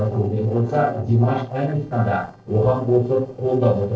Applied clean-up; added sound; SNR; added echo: neural separator model SepFormer DNS4.